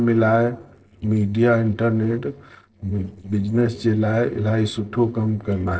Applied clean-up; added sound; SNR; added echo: neural separator model SepFormer DNS4.